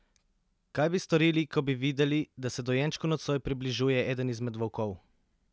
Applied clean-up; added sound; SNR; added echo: none; none; none; none.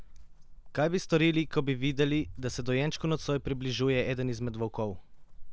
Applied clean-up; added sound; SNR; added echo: none; Walk, footsteps; 11 dB; none.